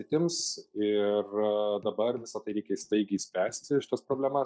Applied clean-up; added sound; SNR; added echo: neural mask model DeepFilterNet 3.